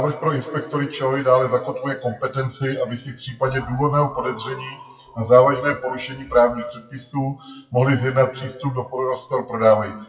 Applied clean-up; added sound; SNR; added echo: classical method WPE with log-MMSE.